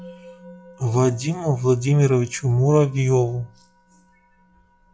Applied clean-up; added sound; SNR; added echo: classical method log-MMSE.